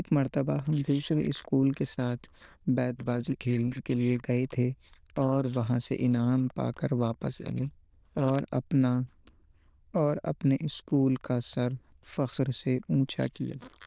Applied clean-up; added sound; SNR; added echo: neural diffusion model UNIVERSE++.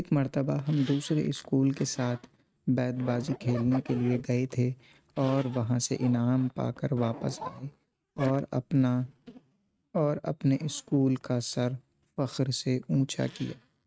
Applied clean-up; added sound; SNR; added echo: neural mask model RNNoise.